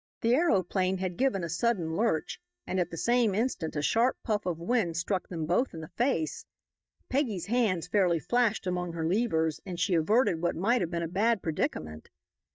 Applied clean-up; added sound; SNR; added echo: neural mask model DeepFilterNet 3.